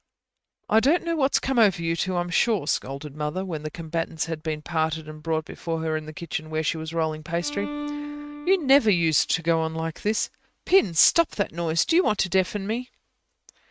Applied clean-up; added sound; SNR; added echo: neural mask model RNNoise.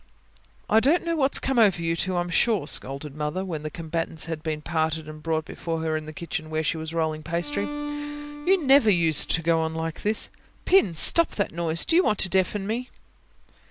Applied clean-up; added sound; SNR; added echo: none; Bowed string instrument; 12 dB; none.